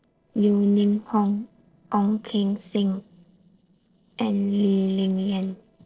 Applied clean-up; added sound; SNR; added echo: neural separator model SepFormer DNS4.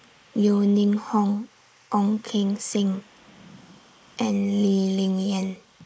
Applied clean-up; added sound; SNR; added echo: neural mask model Resemble Enhance denoiser.